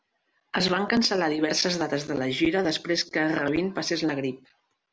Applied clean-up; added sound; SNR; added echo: none; none; none; none.